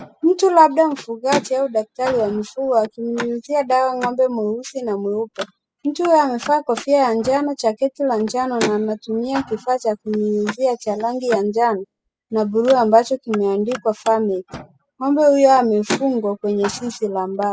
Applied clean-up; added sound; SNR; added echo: classical method spectral subtraction.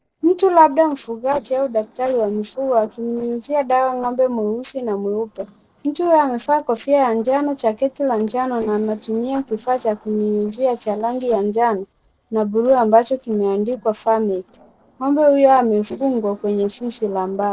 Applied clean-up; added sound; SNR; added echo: neural separator model SepFormer DNS4.